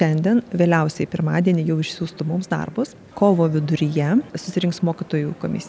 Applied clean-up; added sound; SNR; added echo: none; none; none; none.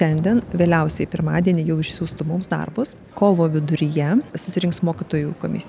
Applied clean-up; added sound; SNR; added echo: none; Thunder; 20 dB; none.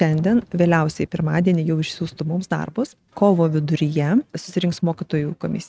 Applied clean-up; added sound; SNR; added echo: neural mask model RNNoise.